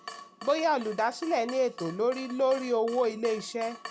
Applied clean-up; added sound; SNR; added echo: none; Drip / Water tap, faucet; 16 dB; none.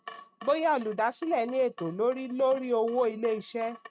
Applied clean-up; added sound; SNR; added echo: neural mask model RNNoise.